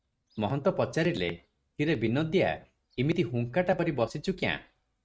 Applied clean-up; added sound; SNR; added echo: neural mask model RNNoise.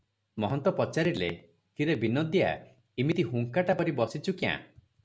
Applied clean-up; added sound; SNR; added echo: none; none; none; none.